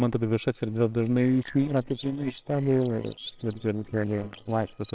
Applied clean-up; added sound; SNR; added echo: neural separator model SepFormer WHAMR!.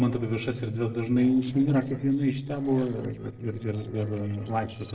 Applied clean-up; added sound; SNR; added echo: neural separator model SepFormer DNS4.